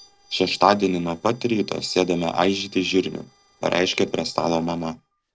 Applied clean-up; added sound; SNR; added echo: neural separator model SepFormer DNS4.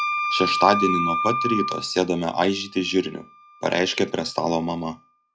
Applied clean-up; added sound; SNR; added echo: classical method log-MMSE.